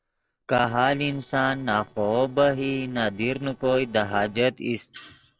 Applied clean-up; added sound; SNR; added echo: neural separator model SepFormer DNS4.